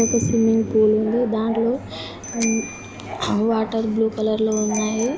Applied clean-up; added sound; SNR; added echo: none; Bicycle bell + Subway, metro, underground; 12 dB; none.